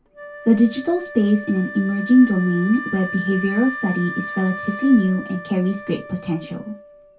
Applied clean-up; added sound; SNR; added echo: none; Wind instrument, woodwind instrument; 12 dB; reverberation time 0.2 s.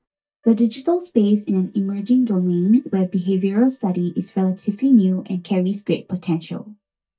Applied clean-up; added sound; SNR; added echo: neural mask model DeepFilterNet 3.